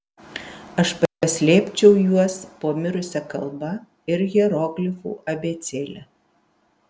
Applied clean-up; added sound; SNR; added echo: none; none; none; none.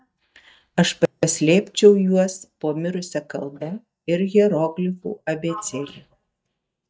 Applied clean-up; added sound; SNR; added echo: neural mask model DeepFilterNet 3.